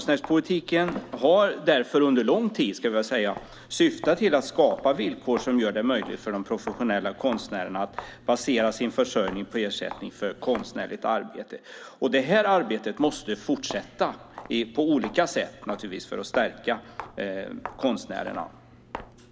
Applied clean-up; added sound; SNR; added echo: none; Walk, footsteps; 18 dB; none.